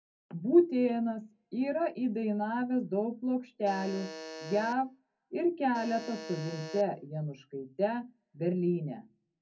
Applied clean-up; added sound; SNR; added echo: none; Alarm; 12 dB; reverberation time 0.3 s.